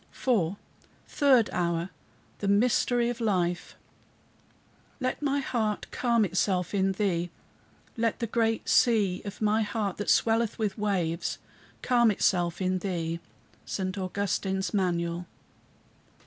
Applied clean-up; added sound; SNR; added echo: none; none; none; none.